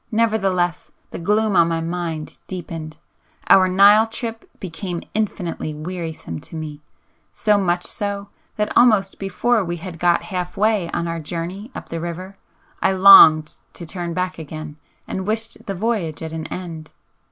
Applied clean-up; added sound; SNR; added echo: none; none; none; none.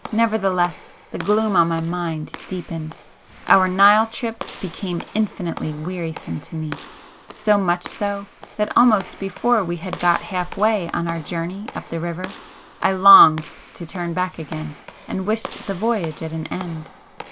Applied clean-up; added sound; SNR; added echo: none; Walk, footsteps / Slam; 17 dB; none.